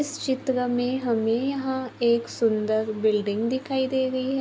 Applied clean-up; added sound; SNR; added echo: none; none; none; none.